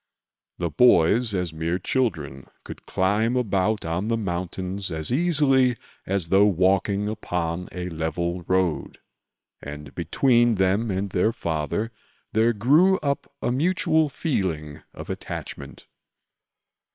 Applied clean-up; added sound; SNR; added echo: neural separator model SepFormer WHAM!.